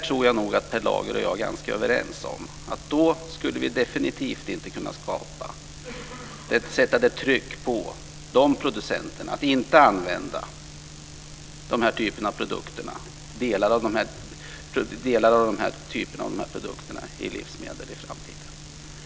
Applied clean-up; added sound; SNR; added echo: none; none; none; none.